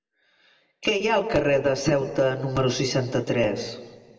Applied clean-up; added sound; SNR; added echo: none; none; none; reverberation time 1.2 s.